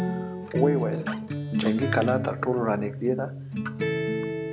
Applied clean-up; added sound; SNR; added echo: none; Acoustic guitar; 1 dB; none.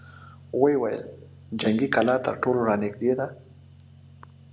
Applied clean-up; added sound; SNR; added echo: none; none; none; none.